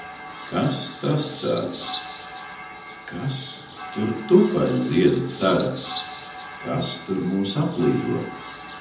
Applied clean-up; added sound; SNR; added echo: none; Bird; 13 dB; reverberation time 0.8 s.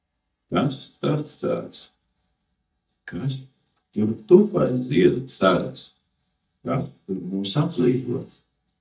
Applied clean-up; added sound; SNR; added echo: neural mask model DeepFilterNet 3.